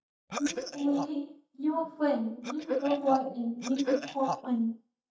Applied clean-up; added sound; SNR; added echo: neural mask model DeepFilterNet 3.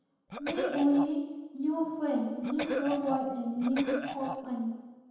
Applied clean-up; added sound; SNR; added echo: none; Cough; 5 dB; reverberation time 1.2 s.